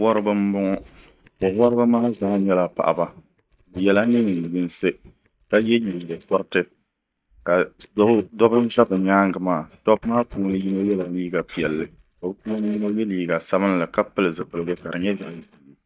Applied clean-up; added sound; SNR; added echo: neural mask model DeepFilterNet 3.